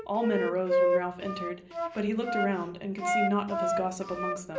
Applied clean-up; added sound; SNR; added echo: none; Wind instrument, woodwind instrument; -1 dB; reverberation time 0.5 s.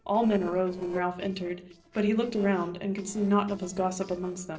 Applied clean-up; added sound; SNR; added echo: neural separator model SepFormer DNS4.